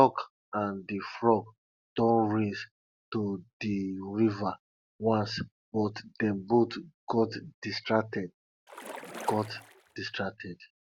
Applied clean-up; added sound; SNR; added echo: none; Splash, splatter; 14 dB; none.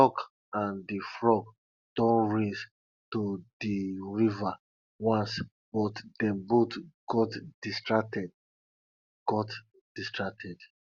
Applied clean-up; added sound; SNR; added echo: none; none; none; none.